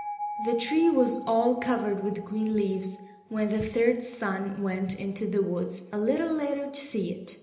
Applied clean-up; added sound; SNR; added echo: none; Bell; 14 dB; reverberation time 1.0 s.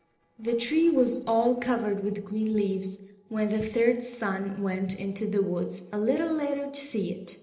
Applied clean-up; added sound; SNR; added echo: neural separator model SepFormer DNS4.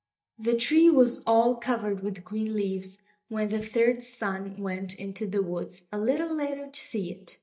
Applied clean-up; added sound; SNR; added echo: neural mask model DeepFilterNet 3.